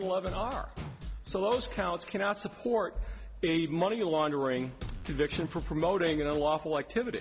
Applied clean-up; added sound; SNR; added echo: none; Drum kit; 10 dB; none.